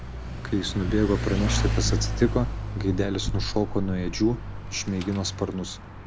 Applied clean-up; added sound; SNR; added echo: none; Mechanisms / Bicycle; 2 dB; none.